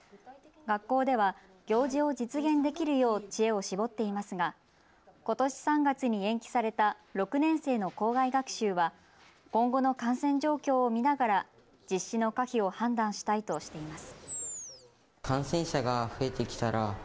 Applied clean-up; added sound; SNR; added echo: none; Animal; 13 dB; none.